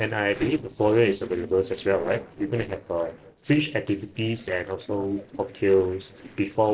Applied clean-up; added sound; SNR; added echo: neural separator model SepFormer DNS4.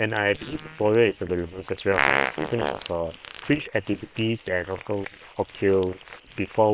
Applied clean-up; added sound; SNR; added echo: neural separator model SepFormer WHAM!.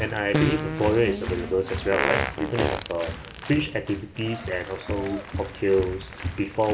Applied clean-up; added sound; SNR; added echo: none; Applause + Fart; 4 dB; none.